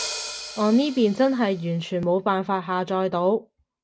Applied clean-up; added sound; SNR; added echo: none; Hi-hat; 15 dB; none.